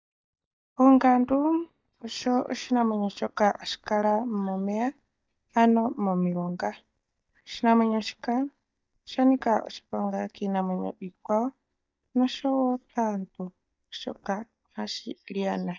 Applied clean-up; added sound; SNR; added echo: neural mask model DeepFilterNet 3.